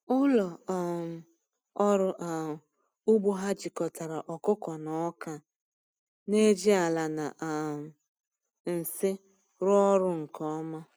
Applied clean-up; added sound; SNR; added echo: none; none; none; none.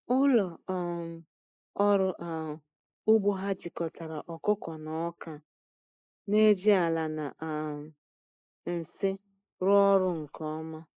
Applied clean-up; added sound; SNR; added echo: neural mask model Resemble Enhance denoiser.